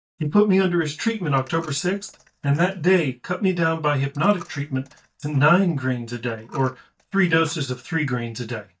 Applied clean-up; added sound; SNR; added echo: neural mask model DeepFilterNet 3.